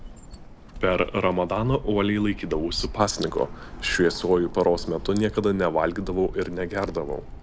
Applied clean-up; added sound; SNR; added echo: none; Bird; 12 dB; none.